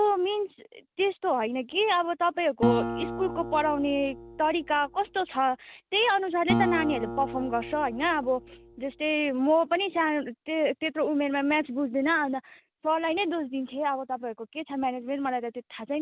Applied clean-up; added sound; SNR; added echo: none; Acoustic guitar; 6 dB; none.